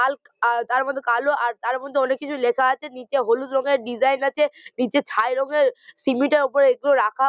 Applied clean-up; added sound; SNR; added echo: none; none; none; none.